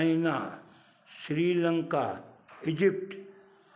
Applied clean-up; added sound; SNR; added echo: none; none; none; none.